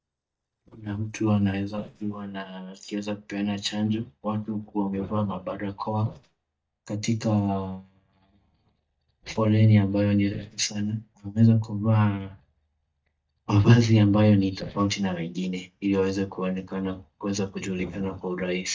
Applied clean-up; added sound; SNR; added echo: neural mask model DeepFilterNet 3.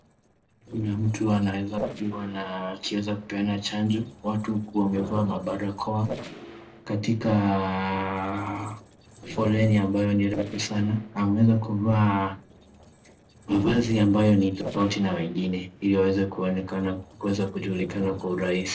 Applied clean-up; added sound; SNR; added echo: neural separator model SepFormer DNS4.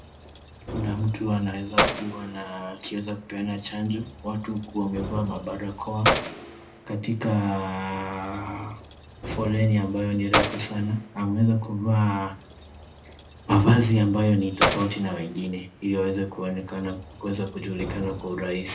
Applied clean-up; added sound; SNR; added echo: none; Keys jangling; 5 dB; reverberation time 0.3 s.